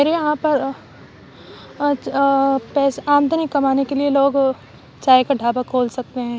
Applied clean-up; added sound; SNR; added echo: none; none; none; none.